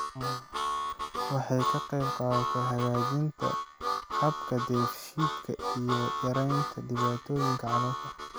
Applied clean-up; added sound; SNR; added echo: none; Harmonica; 1 dB; none.